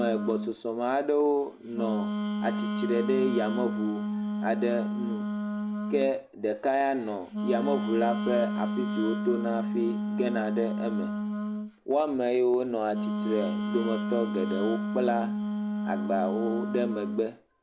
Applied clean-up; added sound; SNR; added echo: none; Wind instrument, woodwind instrument; 2 dB; none.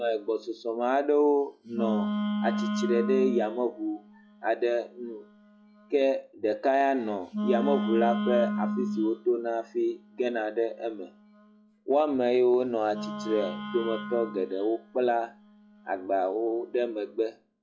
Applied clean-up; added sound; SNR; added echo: classical method log-MMSE.